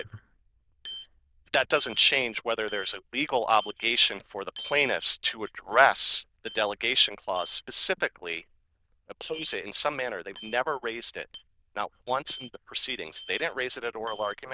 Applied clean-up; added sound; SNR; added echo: neural diffusion model UNIVERSE++.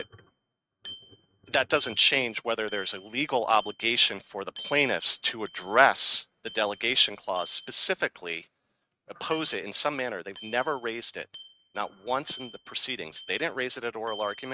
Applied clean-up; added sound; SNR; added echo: neural mask model RNNoise.